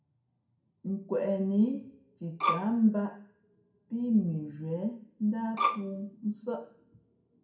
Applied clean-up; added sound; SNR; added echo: none; Bowed string instrument; 0 dB; reverberation time 0.5 s.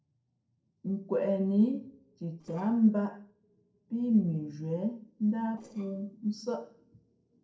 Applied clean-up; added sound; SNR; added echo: neural separator model SepFormer DNS4.